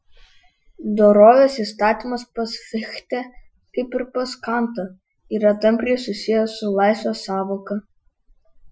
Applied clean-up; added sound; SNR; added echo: classical method Wiener filter.